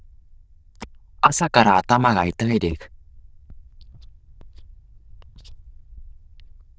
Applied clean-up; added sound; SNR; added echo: neural diffusion model UNIVERSE++.